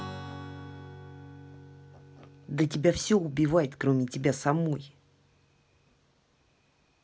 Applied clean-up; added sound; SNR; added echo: none; Strum; 17 dB; none.